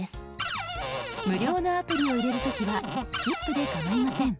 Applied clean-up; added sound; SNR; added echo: none; Cupboard open or close; 2 dB; none.